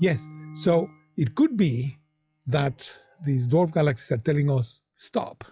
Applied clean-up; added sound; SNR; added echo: classical method log-MMSE.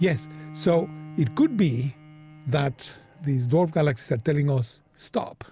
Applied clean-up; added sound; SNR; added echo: none; Bowed string instrument; 19 dB; none.